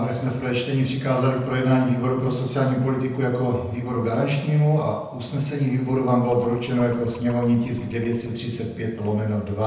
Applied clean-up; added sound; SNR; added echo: neural separator model SepFormer DNS4.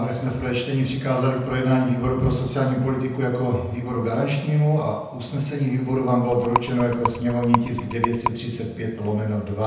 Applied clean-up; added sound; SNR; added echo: none; Rattle; 4 dB; reverberation time 0.8 s.